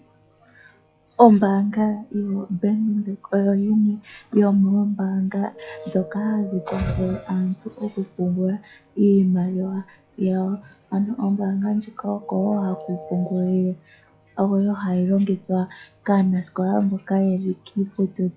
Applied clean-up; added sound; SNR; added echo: classical method log-MMSE.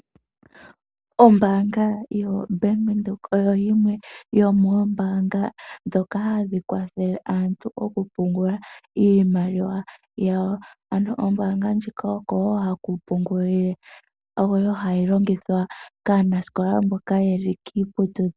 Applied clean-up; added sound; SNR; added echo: none; none; none; none.